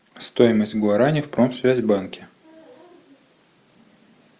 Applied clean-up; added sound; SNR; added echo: none; none; none; none.